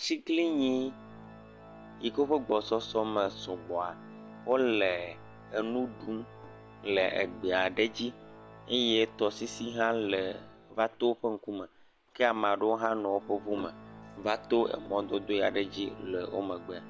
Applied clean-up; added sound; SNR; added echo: none; Organ; 18 dB; none.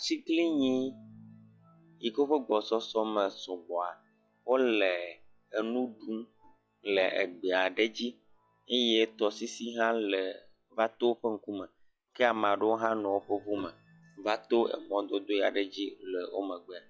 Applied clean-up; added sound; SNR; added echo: classical method log-MMSE.